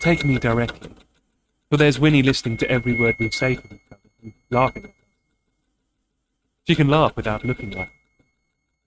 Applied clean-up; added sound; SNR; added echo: neural mask model RNNoise.